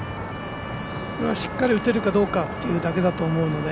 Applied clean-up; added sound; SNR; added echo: none; Motor vehicle (road) / Siren; 15 dB; none.